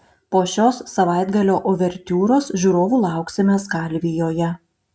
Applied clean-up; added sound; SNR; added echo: none; none; none; none.